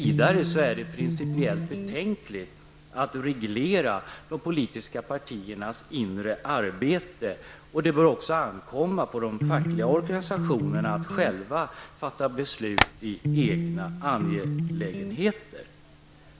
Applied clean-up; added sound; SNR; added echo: none; Electric guitar + Tap; 0 dB; none.